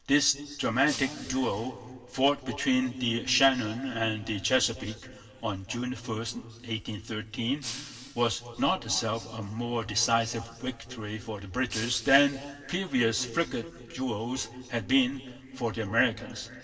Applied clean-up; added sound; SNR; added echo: none; Shatter; 13 dB; reverberation time 2.4 s.